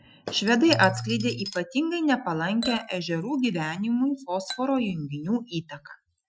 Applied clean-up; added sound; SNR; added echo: classical method Wiener filter.